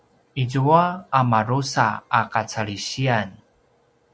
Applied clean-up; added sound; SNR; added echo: none; none; none; none.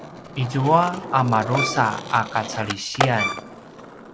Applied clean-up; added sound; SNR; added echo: none; Bowed string instrument + Skateboard; 6 dB; none.